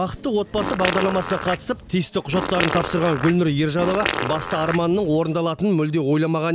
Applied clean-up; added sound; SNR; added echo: none; Fart; 6 dB; none.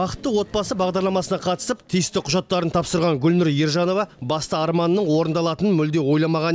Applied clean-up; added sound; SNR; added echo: none; none; none; none.